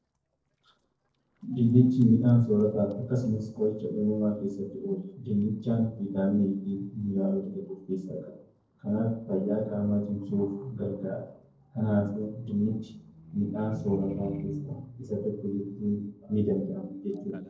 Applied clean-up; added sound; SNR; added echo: neural separator model SepFormer DNS4.